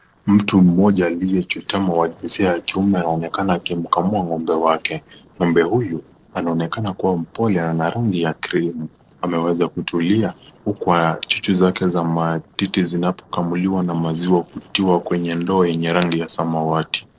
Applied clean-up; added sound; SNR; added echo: neural separator model SepFormer DNS4.